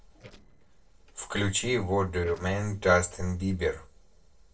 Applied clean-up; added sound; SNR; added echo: neural separator model SepFormer DNS4.